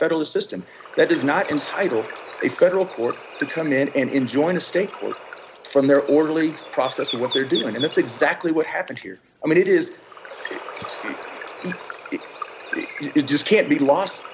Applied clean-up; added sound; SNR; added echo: none; Water / Bird; 13 dB; none.